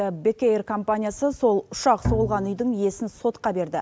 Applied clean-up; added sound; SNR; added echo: none; Bowed string instrument; 7 dB; none.